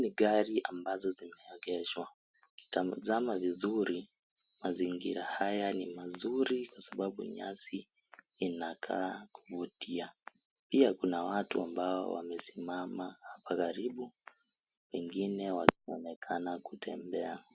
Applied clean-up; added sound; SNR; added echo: none; none; none; none.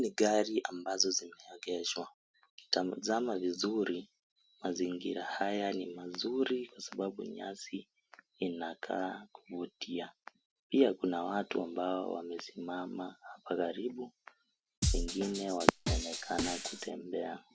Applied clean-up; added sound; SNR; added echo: none; Drum kit; 0 dB; none.